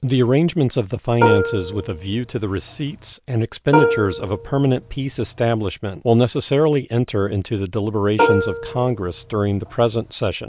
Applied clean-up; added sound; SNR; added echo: none; Plucked string instrument; 3 dB; none.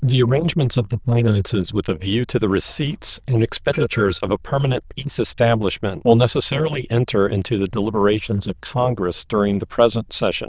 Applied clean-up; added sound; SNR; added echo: neural diffusion model UNIVERSE++.